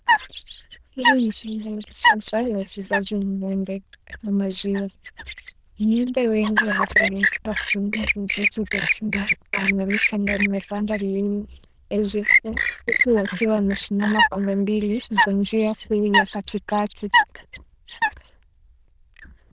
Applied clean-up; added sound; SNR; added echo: neural diffusion model UNIVERSE++.